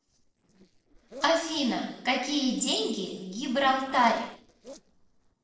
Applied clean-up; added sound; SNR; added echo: neural separator model SepFormer DNS4.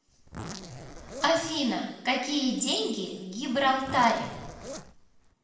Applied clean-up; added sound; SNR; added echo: none; Zipper (clothing); 13 dB; reverberation time 0.9 s.